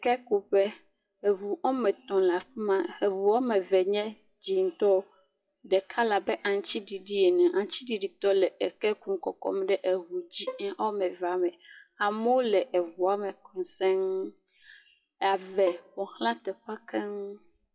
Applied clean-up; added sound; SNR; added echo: classical method WPE with log-MMSE.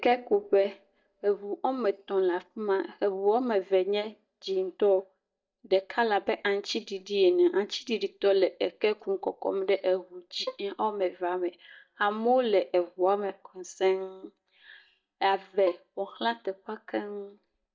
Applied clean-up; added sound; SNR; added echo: neural mask model DeepFilterNet 3.